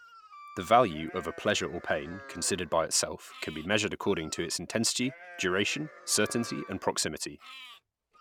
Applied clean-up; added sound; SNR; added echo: none; Wind instrument, woodwind instrument + Livestock, farm animals, working animals; 19 dB; none.